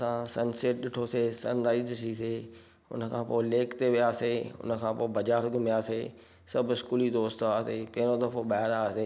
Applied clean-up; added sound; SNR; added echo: none; none; none; none.